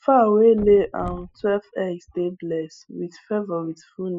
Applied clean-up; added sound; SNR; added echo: classical method spectral subtraction.